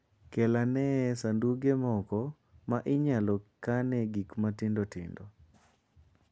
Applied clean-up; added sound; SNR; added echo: none; none; none; none.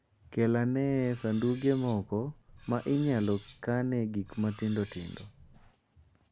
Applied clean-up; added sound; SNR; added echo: none; Cutlery, silverware; 13 dB; none.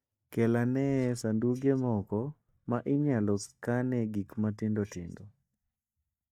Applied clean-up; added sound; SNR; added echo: neural mask model DeepFilterNet 3.